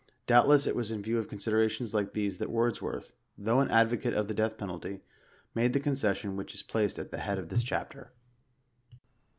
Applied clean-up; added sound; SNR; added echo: none; none; none; none.